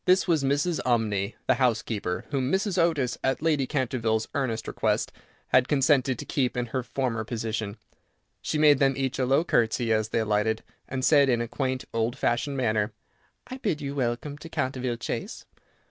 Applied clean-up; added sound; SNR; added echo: none; none; none; none.